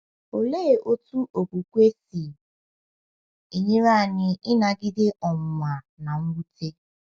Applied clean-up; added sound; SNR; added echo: none; none; none; none.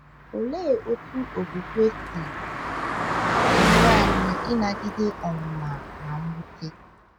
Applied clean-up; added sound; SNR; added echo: none; Car passing by; -2 dB; none.